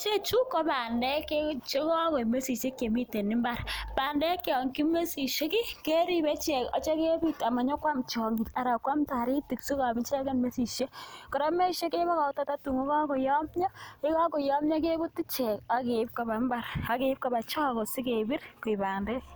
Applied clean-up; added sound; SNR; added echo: none; none; none; none.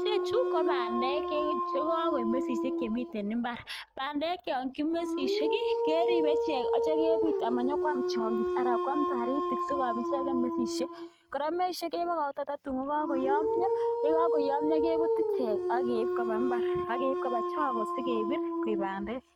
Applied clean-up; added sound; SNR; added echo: neural mask model RNNoise.